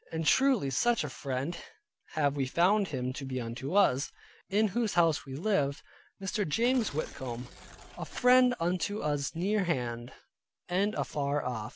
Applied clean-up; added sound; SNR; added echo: none; Tearing; 19 dB; none.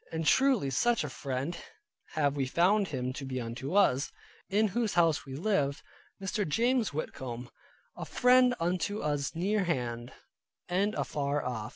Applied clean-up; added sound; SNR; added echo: none; none; none; none.